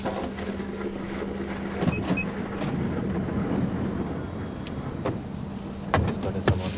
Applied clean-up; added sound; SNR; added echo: none; Wind instrument, woodwind instrument + Thunder; 3 dB; none.